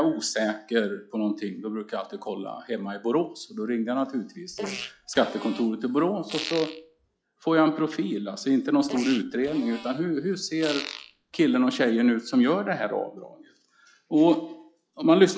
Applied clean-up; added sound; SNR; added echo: classical method log-MMSE.